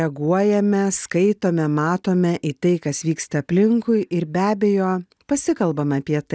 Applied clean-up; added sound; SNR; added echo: none; none; none; none.